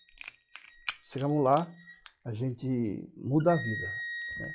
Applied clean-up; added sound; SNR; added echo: classical method log-MMSE.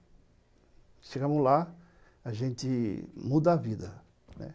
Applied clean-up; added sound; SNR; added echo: none; none; none; none.